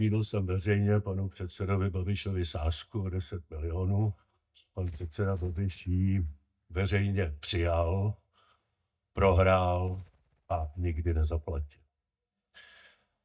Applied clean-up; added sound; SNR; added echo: neural mask model DeepFilterNet 3.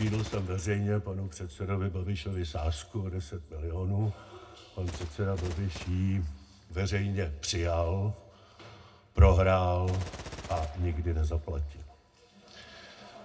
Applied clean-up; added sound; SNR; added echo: none; Gunshot, gunfire; 19 dB; reverberation time 0.2 s.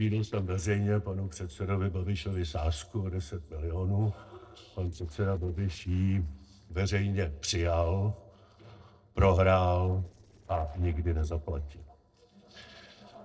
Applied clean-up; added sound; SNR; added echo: neural separator model SepFormer DNS4.